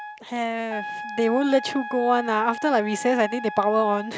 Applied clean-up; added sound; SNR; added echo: none; Trumpet; 11 dB; none.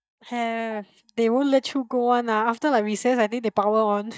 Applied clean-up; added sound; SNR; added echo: neural mask model DeepFilterNet 3.